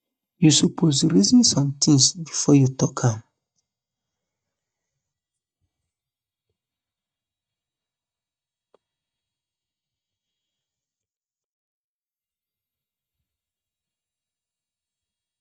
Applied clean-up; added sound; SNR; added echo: neural mask model DeepFilterNet 3.